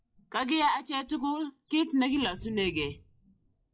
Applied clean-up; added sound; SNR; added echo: classical method log-MMSE.